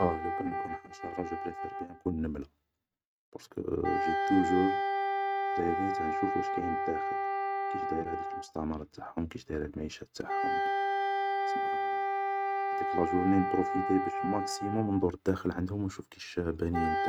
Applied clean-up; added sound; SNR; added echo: neural mask model RNNoise.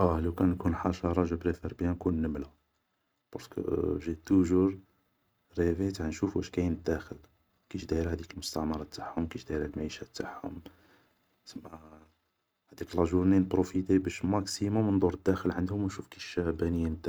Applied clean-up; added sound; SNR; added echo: none; none; none; none.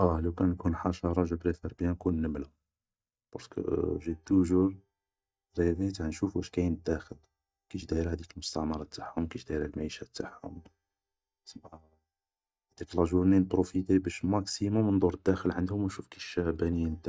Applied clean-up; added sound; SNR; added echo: neural mask model DeepFilterNet 3.